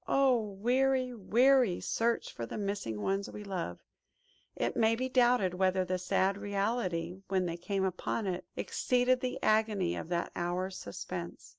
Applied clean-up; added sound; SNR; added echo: none; none; none; none.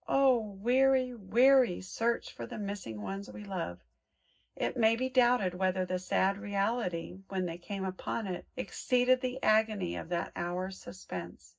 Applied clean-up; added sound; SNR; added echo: none; none; none; reverberation time 0.4 s.